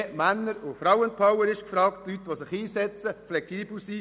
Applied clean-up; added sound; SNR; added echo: none; none; none; none.